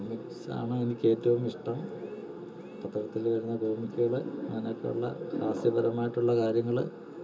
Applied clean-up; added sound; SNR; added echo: none; none; none; reverberation time 0.2 s.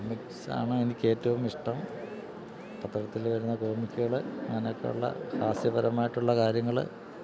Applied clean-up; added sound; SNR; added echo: none; none; none; none.